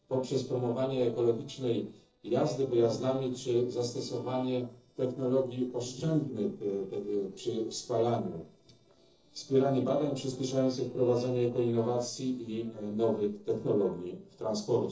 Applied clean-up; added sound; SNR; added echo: neural separator model SepFormer DNS4.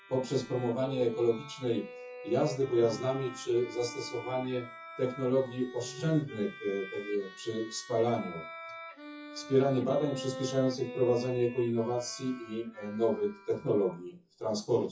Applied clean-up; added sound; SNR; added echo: classical method WPE with log-MMSE.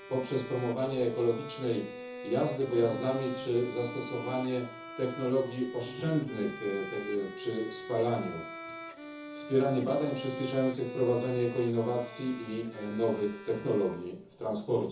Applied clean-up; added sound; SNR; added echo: none; Bowed string instrument; 11 dB; reverberation time 0.6 s.